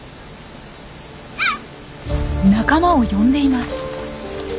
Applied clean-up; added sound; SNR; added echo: none; none; none; none.